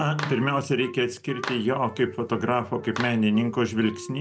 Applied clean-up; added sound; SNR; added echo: none; Wind instrument, woodwind instrument + Clapping; 13 dB; none.